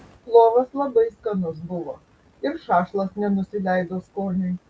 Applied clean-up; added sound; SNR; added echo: none; none; none; none.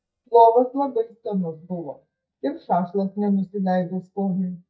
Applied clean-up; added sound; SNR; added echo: neural mask model DeepFilterNet 3.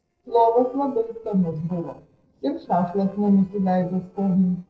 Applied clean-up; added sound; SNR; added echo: neural separator model SepFormer DNS4.